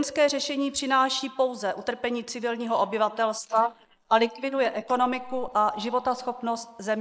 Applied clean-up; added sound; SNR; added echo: neural mask model Resemble Enhance denoiser.